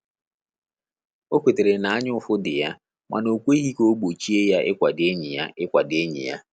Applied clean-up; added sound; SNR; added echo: none; none; none; none.